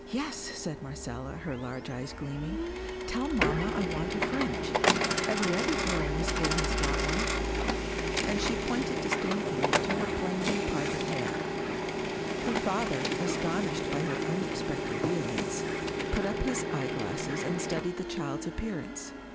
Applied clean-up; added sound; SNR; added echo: none; Coin (dropping) + Printer; -4 dB; none.